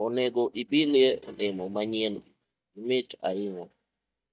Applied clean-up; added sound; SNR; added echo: neural mask model DeepFilterNet 3.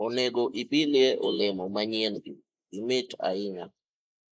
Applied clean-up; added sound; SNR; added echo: neural mask model Resemble Enhance denoiser.